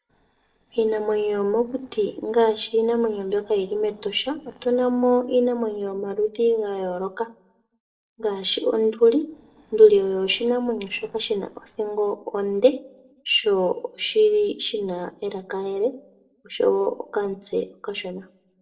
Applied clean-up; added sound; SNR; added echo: neural separator model SepFormer DNS4.